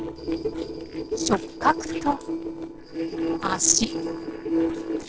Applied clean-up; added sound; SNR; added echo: neural separator model SepFormer DNS4.